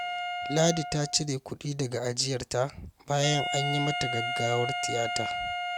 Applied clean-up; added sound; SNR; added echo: none; Wind instrument, woodwind instrument; 4 dB; none.